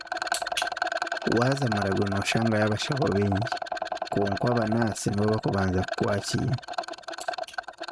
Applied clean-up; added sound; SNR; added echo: neural mask model RNNoise.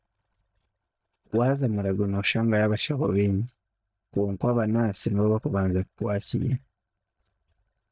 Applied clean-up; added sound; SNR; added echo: neural mask model DeepFilterNet 3.